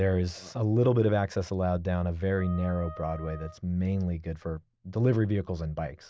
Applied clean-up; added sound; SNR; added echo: none; Wind instrument, woodwind instrument; 19 dB; none.